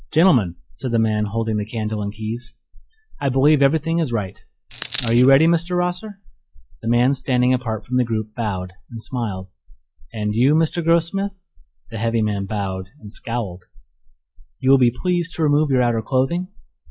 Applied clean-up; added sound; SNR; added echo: classical method log-MMSE.